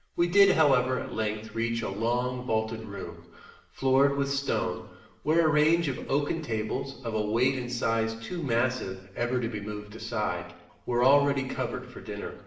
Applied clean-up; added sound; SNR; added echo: none; none; none; reverberation time 0.8 s.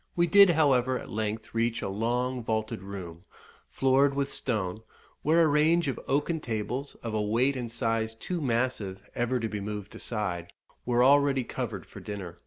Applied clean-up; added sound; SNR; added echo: none; none; none; none.